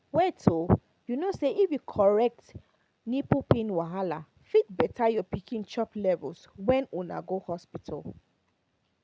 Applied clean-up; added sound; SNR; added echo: none; none; none; none.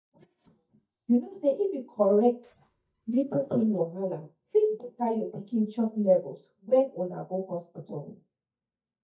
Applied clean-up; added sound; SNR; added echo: neural mask model DeepFilterNet 3.